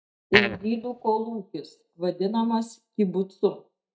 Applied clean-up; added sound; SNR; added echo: neural mask model DeepFilterNet 3.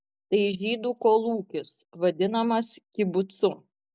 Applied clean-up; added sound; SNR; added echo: none; none; none; none.